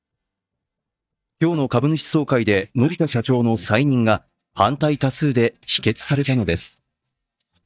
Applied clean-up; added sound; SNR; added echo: neural mask model DeepFilterNet 3.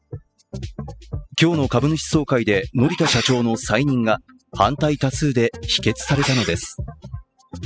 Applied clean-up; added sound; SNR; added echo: classical method spectral subtraction.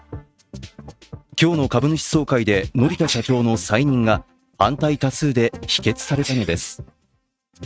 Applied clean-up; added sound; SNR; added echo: neural mask model RNNoise.